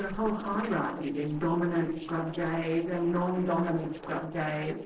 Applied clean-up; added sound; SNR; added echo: neural separator model SepFormer DNS4.